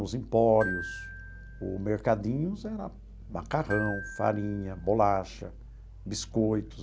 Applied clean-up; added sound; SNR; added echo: none; Growling + Glockenspiel; 12 dB; none.